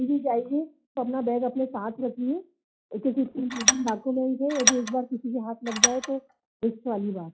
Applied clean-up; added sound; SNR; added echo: classical method log-MMSE.